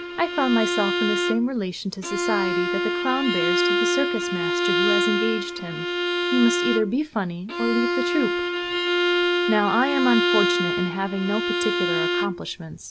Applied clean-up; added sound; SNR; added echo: none; Bowed string instrument; -2 dB; none.